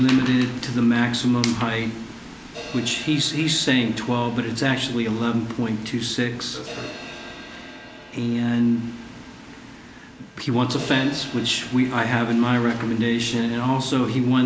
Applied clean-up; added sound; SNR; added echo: none; Crash cymbal; 20 dB; none.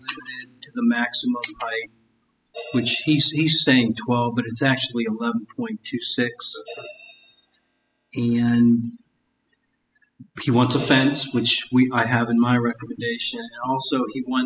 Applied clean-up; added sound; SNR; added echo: classical method spectral subtraction.